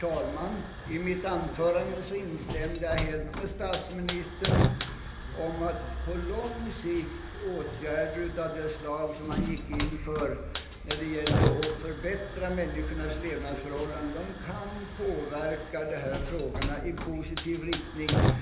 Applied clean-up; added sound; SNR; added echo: none; Hiss / Fire; 1 dB; reverberation time 1.0 s.